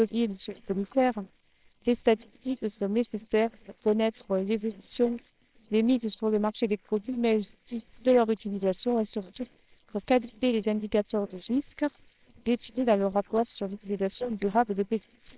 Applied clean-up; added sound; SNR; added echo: neural separator model SepFormer WHAMR!.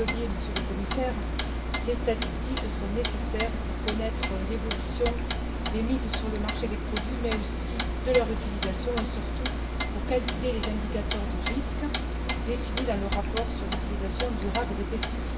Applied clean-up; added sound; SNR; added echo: none; Clock; -3 dB; reverberation time 0.7 s.